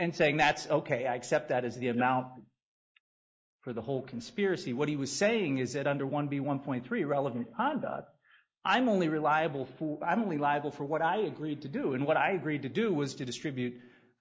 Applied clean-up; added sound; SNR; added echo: neural mask model Resemble Enhance denoiser.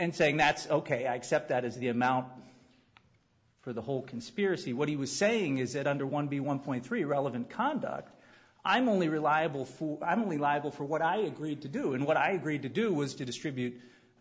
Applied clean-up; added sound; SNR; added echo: none; none; none; none.